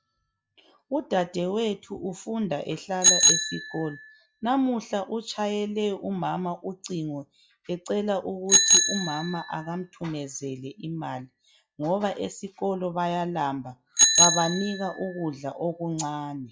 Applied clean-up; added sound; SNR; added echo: classical method log-MMSE.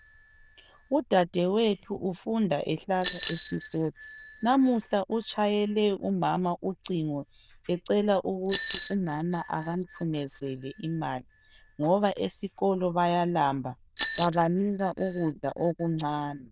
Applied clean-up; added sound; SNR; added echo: neural diffusion model UNIVERSE++.